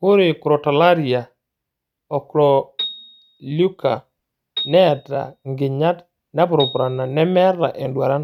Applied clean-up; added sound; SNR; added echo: neural mask model RNNoise.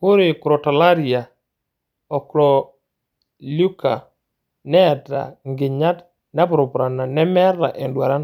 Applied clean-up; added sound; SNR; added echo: none; none; none; none.